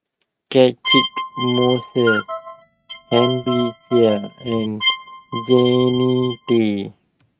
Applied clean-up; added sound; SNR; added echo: neural mask model RNNoise.